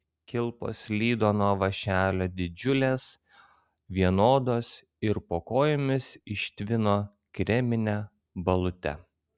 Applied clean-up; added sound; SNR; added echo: none; none; none; none.